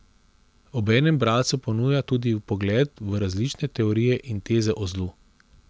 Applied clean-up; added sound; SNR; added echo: none; none; none; none.